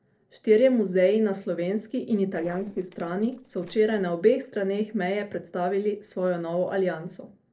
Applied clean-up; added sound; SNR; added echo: neural separator model SepFormer DNS4.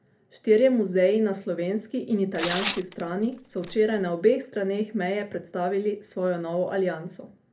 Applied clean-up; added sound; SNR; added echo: none; Tearing; 10 dB; reverberation time 0.3 s.